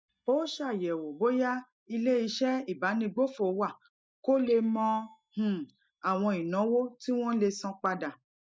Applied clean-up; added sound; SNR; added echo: neural mask model DeepFilterNet 3.